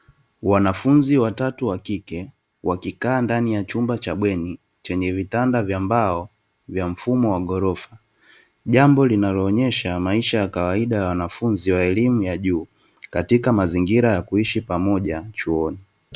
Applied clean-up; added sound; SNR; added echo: none; none; none; none.